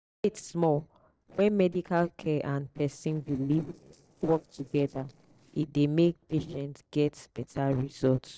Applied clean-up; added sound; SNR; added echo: neural separator model SepFormer DNS4.